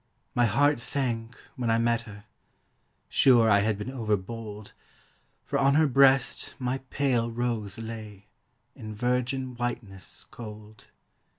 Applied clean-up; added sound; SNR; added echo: none; none; none; none.